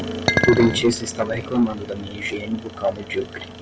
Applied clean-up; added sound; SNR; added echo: none; Chink, clink; 0 dB; none.